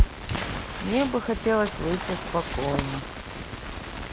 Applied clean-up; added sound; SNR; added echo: none; Crumpling, crinkling; 7 dB; none.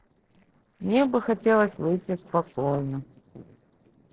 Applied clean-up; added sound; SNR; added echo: neural separator model SepFormer DNS4.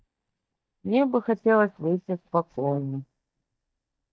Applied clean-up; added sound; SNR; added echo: neural mask model DeepFilterNet 3.